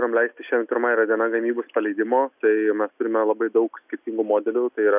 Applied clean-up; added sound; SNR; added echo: none; none; none; none.